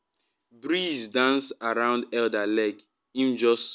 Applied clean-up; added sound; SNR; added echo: none; none; none; none.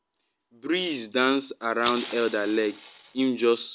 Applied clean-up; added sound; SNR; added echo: none; Fire; 13 dB; none.